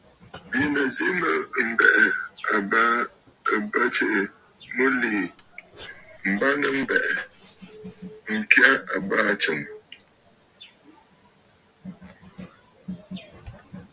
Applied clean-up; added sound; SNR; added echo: none; none; none; none.